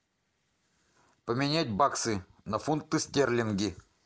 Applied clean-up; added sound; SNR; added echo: neural mask model Resemble Enhance denoiser.